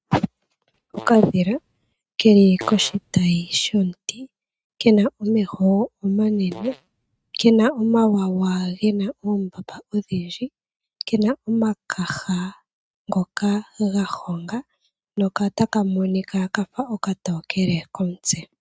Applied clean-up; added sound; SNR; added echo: neural mask model RNNoise.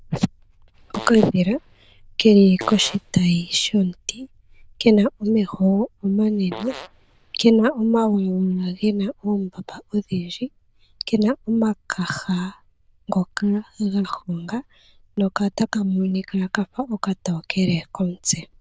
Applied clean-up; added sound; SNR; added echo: neural diffusion model UNIVERSE++.